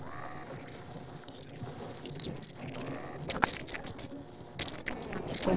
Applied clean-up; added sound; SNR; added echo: neural separator model SepFormer DNS4.